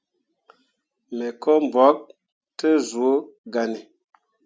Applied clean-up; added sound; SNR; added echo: none; none; none; none.